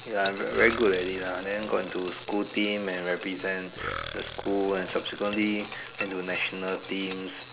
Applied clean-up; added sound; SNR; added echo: none; Glass + Burping, eructation; 11 dB; none.